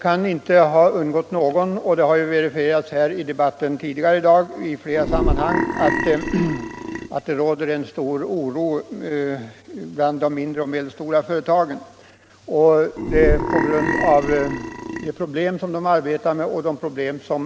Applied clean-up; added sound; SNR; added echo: none; Burping, eructation; 2 dB; none.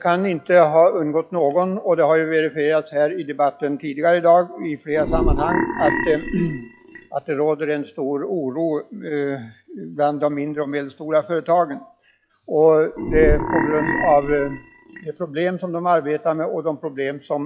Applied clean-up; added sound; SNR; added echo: classical method log-MMSE.